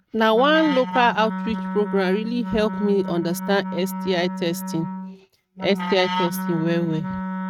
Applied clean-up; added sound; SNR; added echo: neural mask model RNNoise.